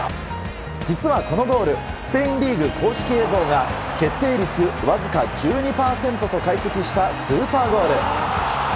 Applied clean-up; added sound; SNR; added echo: none; none; none; none.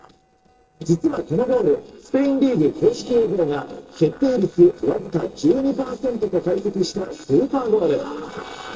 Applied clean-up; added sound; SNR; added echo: neural separator model SepFormer DNS4.